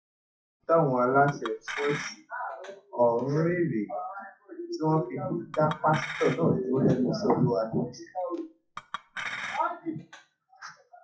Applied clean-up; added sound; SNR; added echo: classical method WPE with log-MMSE.